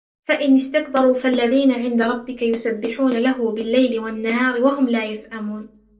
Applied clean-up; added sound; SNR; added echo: none; none; none; reverberation time 0.2 s.